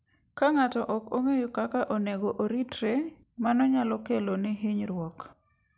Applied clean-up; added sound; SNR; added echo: none; none; none; none.